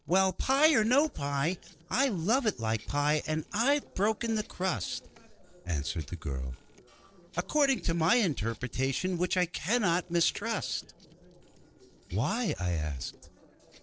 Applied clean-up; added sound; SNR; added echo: neural separator model SepFormer DNS4.